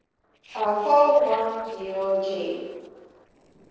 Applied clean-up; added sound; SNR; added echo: neural separator model SepFormer DNS4.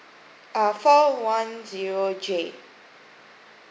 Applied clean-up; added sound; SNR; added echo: none; none; none; none.